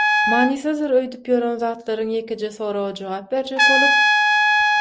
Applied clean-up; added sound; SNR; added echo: none; Trumpet; -3 dB; none.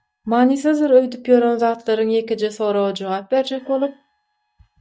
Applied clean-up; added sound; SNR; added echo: neural mask model DeepFilterNet 3.